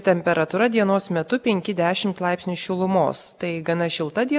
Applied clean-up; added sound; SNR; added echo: none; none; none; none.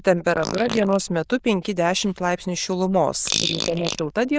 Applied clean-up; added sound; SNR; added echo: neural diffusion model UNIVERSE++.